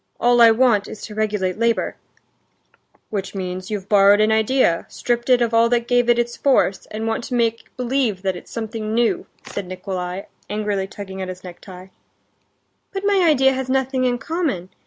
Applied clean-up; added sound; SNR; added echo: none; none; none; none.